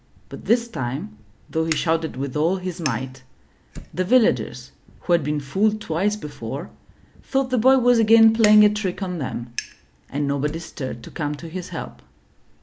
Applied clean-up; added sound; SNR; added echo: none; Fire; 18 dB; none.